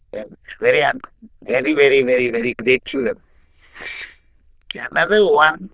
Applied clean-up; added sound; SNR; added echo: neural diffusion model UNIVERSE++.